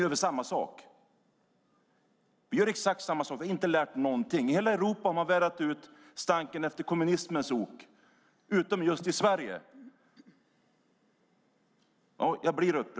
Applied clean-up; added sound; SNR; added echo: none; none; none; none.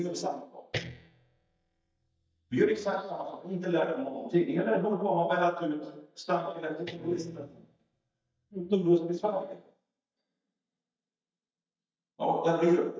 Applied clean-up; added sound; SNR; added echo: neural mask model DeepFilterNet 3.